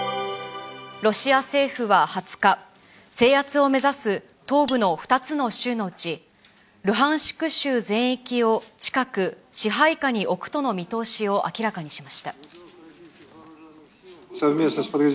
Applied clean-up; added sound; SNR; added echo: none; Cutlery, silverware; 16 dB; none.